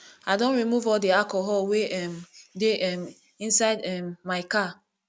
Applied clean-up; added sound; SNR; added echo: none; none; none; none.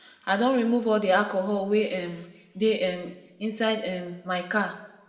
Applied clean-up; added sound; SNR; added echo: none; none; none; reverberation time 0.8 s.